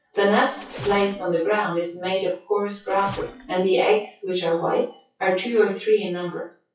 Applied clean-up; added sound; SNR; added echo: classical method WPE with log-MMSE.